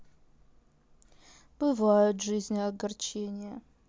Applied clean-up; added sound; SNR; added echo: none; none; none; none.